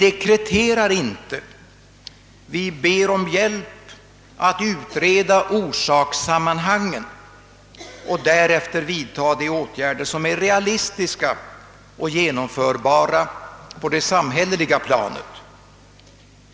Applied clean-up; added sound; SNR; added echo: none; none; none; none.